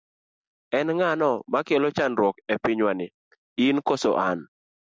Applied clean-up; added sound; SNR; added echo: none; none; none; none.